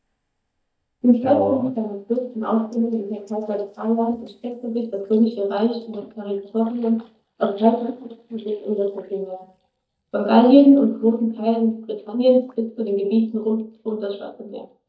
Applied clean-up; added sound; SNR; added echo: neural mask model DeepFilterNet 3.